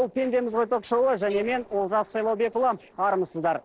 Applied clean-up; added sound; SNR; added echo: neural separator model SepFormer DNS4.